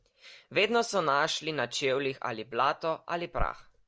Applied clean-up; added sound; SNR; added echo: none; none; none; none.